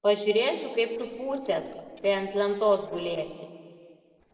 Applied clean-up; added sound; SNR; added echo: neural separator model SepFormer DNS4.